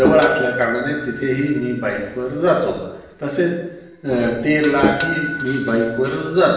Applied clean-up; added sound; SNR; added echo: none; Doorbell; 8 dB; reverberation time 0.9 s.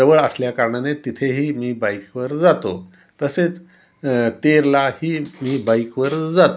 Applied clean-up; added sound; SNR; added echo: none; none; none; none.